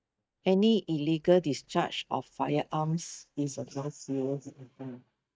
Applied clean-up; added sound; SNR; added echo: neural mask model DeepFilterNet 3.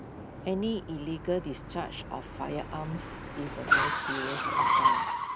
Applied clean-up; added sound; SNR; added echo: none; Car; -5 dB; none.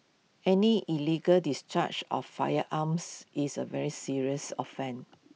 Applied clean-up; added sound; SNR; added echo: none; none; none; none.